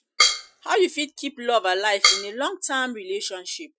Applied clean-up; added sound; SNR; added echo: classical method Wiener filter.